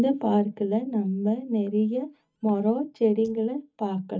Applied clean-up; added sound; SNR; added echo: neural mask model DeepFilterNet 3.